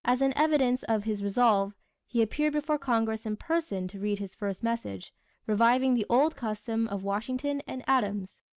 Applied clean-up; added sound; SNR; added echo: none; none; none; none.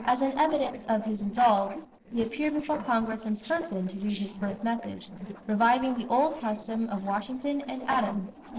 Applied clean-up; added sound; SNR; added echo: neural separator model SepFormer DNS4.